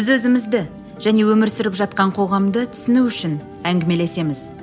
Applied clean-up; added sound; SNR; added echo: none; none; none; none.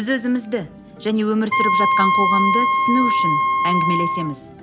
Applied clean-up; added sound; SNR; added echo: none; Wind instrument, woodwind instrument; -3 dB; none.